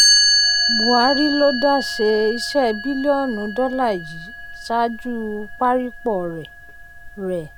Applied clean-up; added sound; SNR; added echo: none; Chime; 1 dB; none.